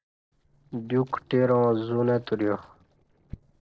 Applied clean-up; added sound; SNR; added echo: neural separator model SepFormer DNS4.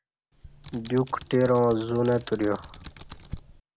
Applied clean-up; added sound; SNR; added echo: none; Computer keyboard; 17 dB; none.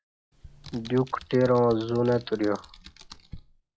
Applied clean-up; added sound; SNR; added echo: classical method log-MMSE.